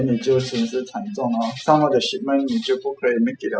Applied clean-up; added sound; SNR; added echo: classical method spectral subtraction.